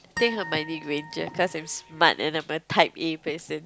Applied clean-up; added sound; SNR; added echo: none; Harp; 12 dB; none.